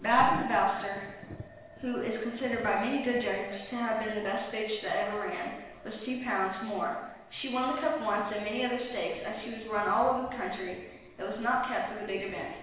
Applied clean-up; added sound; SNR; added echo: none; Thunder; 20 dB; reverberation time 1.0 s.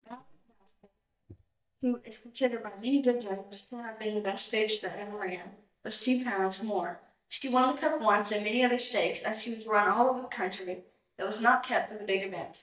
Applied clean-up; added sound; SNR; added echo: neural mask model DeepFilterNet 3.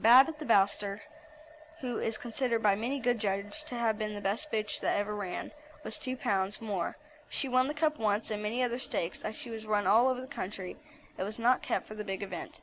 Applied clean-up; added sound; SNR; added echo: none; none; none; none.